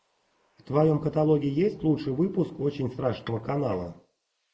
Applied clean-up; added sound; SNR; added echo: neural mask model Resemble Enhance denoiser.